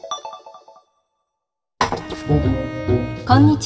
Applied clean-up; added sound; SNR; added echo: none; Bowed string instrument; 12 dB; reverberation time 2.7 s.